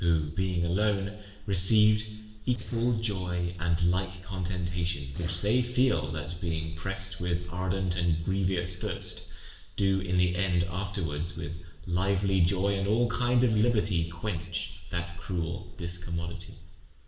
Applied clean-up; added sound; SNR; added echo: neural separator model SepFormer DNS4.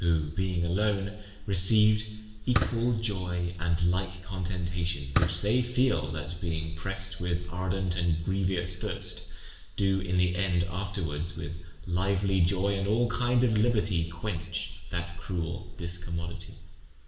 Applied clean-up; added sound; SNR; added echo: none; Fireworks; 6 dB; reverberation time 0.9 s.